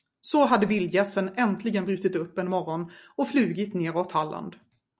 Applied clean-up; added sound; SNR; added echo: none; none; none; none.